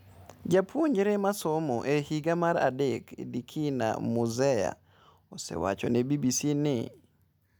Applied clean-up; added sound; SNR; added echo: none; none; none; none.